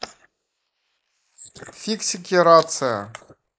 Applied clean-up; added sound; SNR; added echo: neural mask model Resemble Enhance denoiser.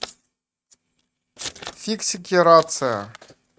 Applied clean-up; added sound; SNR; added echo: neural mask model RNNoise.